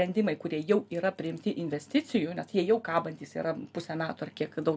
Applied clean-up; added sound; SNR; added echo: none; none; none; none.